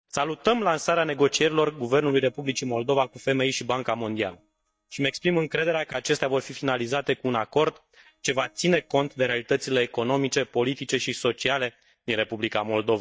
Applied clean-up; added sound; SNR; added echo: neural mask model DeepFilterNet 3.